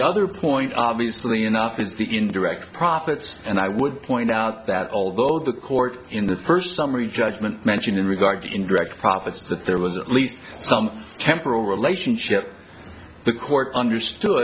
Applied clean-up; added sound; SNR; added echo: none; none; none; none.